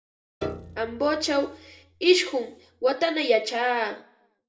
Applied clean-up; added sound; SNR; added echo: none; Piano; 15 dB; reverberation time 0.4 s.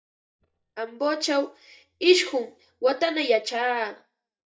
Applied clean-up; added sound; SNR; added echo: neural mask model DeepFilterNet 3.